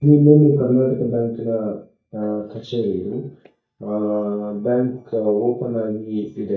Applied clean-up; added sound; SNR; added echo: neural mask model DeepFilterNet 3.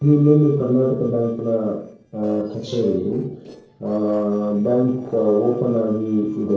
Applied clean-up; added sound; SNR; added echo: neural separator model SepFormer DNS4.